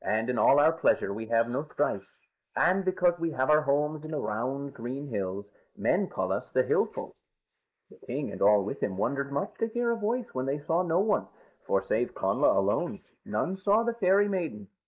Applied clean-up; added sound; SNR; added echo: neural mask model Resemble Enhance denoiser.